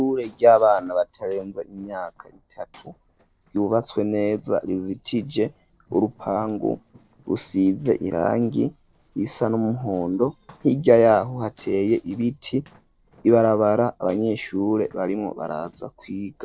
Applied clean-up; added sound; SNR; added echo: neural separator model SepFormer DNS4.